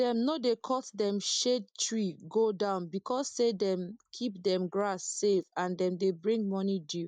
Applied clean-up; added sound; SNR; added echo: neural mask model Resemble Enhance denoiser.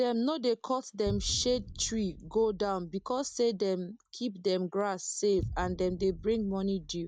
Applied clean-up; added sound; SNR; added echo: none; Boom; 14 dB; none.